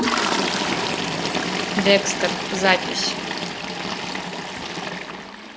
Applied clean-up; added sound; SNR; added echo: none; Toilet flush; -1 dB; none.